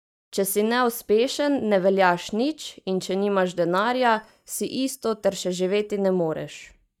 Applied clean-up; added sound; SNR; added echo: neural mask model DeepFilterNet 3.